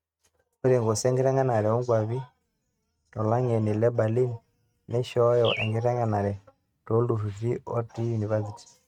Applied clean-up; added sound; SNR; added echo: neural mask model RNNoise.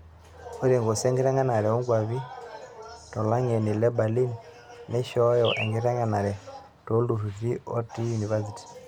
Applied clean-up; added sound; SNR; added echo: none; Bird; 12 dB; none.